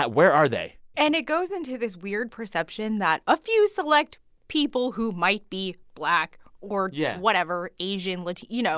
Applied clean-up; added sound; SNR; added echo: none; none; none; none.